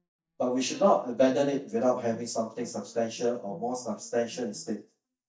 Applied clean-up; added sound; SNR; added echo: neural mask model DeepFilterNet 3.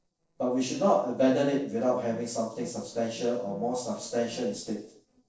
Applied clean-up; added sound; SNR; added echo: neural separator model SepFormer DNS4.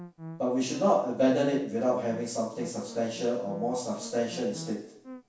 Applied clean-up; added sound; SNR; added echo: none; Musical instrument; 17 dB; reverberation time 0.7 s.